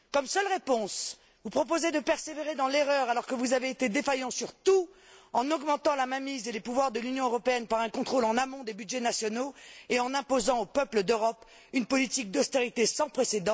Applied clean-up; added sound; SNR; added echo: none; none; none; none.